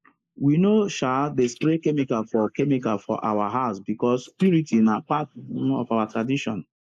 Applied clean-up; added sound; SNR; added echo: neural mask model Resemble Enhance denoiser.